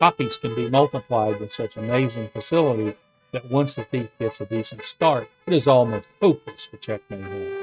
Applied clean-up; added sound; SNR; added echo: neural mask model RNNoise.